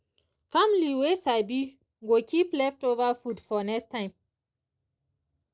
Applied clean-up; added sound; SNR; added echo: neural separator model SepFormer DNS4.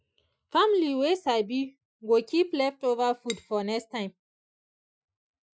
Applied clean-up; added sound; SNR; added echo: classical method Wiener filter.